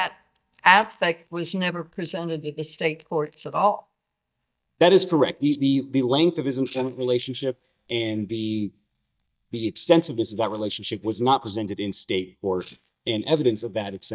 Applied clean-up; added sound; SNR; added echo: neural mask model DeepFilterNet 3.